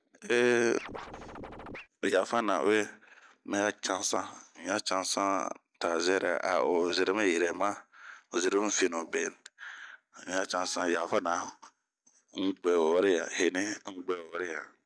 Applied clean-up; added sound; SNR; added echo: none; Scratching (performance technique); 13 dB; none.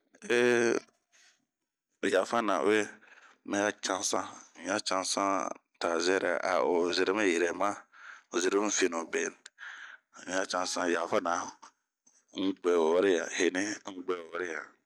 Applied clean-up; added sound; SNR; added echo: none; none; none; none.